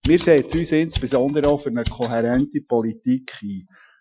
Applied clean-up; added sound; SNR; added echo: classical method Wiener filter.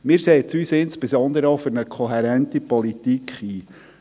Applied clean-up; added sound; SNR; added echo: none; none; none; none.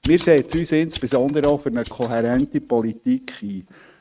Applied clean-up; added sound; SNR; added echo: neural mask model RNNoise.